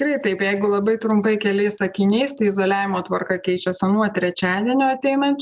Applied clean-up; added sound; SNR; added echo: none; Chime; 6 dB; none.